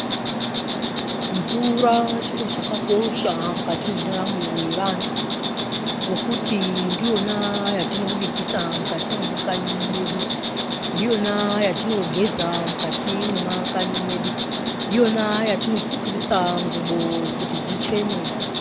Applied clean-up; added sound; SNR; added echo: none; Insect; -2 dB; none.